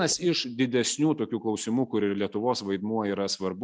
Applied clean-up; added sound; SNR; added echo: neural mask model DeepFilterNet 3.